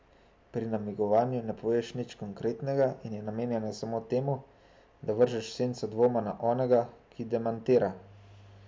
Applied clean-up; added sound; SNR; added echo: none; none; none; none.